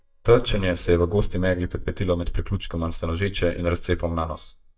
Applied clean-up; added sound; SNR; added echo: neural mask model DeepFilterNet 3.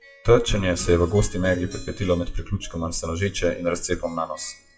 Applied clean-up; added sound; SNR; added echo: classical method WPE with log-MMSE.